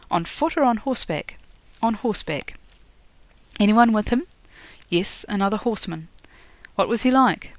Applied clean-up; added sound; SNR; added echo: none; none; none; none.